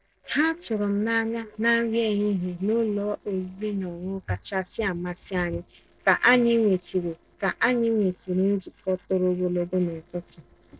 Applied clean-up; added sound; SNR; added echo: neural separator model SepFormer DNS4.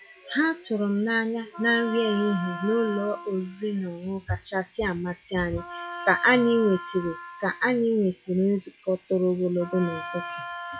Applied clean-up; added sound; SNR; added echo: classical method log-MMSE.